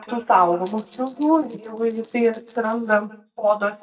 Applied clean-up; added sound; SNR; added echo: neural mask model DeepFilterNet 3.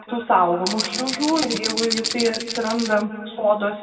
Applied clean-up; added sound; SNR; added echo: none; Rattle (instrument); 6 dB; reverberation time 1.9 s.